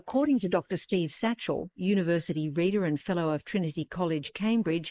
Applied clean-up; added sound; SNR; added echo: neural mask model Resemble Enhance denoiser.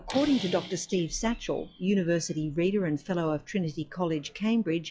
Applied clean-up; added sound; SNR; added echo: classical method log-MMSE.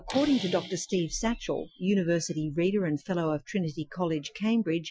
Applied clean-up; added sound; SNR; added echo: classical method Wiener filter.